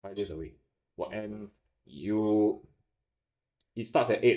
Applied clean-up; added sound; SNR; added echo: neural mask model DeepFilterNet 3.